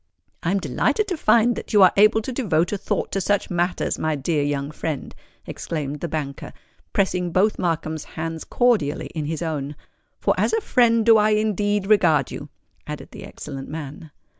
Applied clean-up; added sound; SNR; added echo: none; none; none; none.